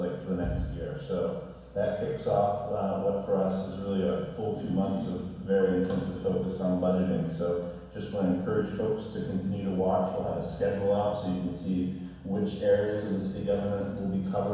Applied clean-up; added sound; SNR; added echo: none; none; none; reverberation time 1.1 s.